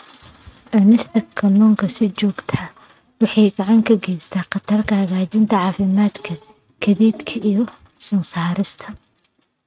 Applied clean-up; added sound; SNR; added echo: neural mask model RNNoise.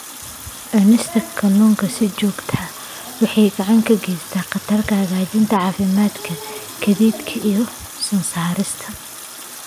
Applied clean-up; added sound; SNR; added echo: none; Water tap, faucet; 16 dB; none.